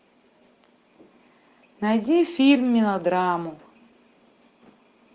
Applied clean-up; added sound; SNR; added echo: none; none; none; none.